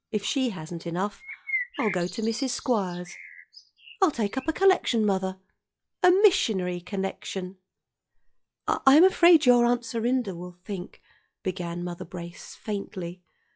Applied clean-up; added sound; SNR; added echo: classical method log-MMSE.